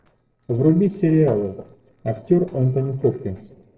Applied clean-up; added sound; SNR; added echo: neural separator model SepFormer DNS4.